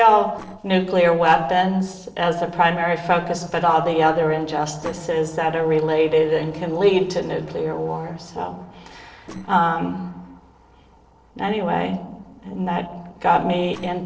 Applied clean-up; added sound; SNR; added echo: neural separator model SepFormer DNS4.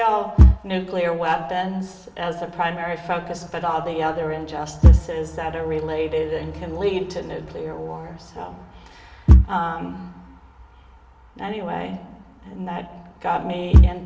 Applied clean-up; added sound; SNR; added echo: none; Bass drum / Thump, thud; -5 dB; reverberation time 0.8 s.